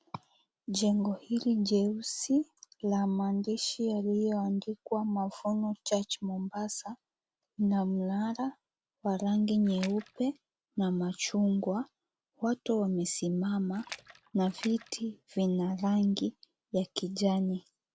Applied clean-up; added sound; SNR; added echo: none; Splash, splatter; 17 dB; none.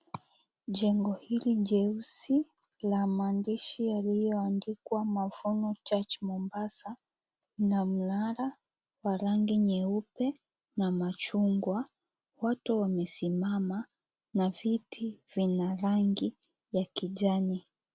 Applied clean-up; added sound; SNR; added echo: none; none; none; none.